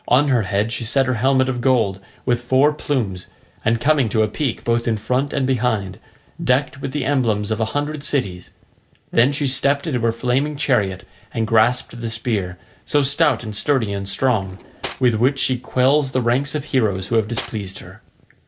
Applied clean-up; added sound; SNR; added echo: none; Cutlery, silverware; 15 dB; none.